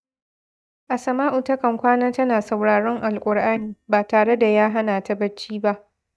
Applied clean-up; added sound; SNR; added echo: neural mask model DeepFilterNet 3.